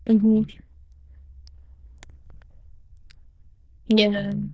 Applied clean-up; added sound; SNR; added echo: neural diffusion model UNIVERSE++.